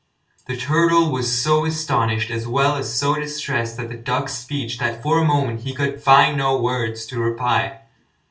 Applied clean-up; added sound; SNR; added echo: none; none; none; reverberation time 0.2 s.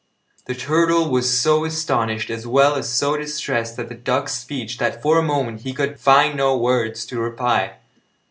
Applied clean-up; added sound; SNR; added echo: none; none; none; none.